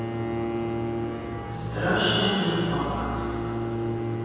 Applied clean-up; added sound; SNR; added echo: none; Bowed string instrument; 4 dB; reverberation time 2.2 s.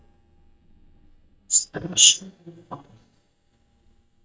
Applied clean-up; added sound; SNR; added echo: neural mask model DeepFilterNet 3.